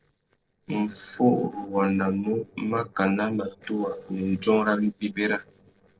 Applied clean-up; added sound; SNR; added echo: neural separator model SepFormer DNS4.